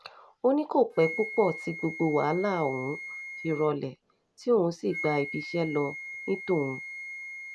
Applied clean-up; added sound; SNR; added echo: none; Wind instrument, woodwind instrument; 11 dB; none.